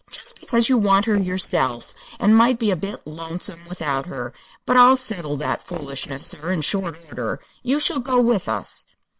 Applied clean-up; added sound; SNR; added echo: neural separator model SepFormer WHAM!.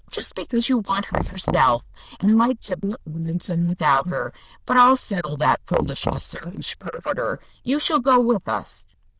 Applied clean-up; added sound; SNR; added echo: neural diffusion model UNIVERSE++.